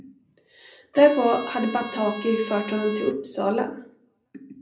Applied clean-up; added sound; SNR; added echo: none; Trumpet; 14 dB; reverberation time 0.4 s.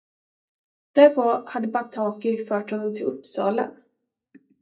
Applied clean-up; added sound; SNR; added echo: neural mask model DeepFilterNet 3.